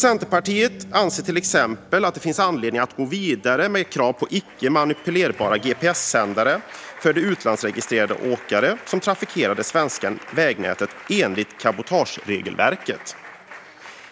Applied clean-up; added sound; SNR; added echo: none; Applause; 19 dB; none.